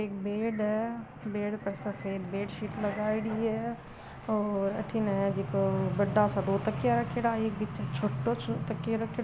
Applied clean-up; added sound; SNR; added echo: none; none; none; none.